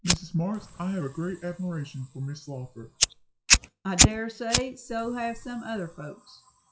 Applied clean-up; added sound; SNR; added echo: classical method WPE with log-MMSE.